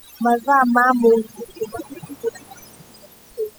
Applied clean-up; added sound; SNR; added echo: classical method spectral subtraction.